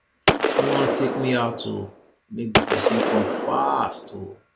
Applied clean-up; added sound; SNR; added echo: none; Gunshot, gunfire; -3 dB; none.